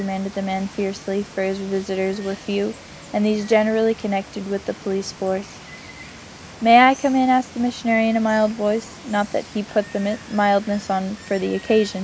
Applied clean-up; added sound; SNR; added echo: none; Water; 18 dB; none.